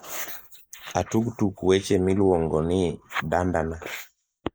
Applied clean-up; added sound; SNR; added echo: neural mask model Resemble Enhance denoiser.